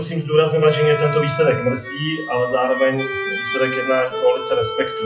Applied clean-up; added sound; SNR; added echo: classical method WPE with log-MMSE.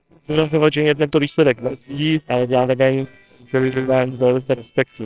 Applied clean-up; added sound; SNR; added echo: neural separator model SepFormer WHAMR!.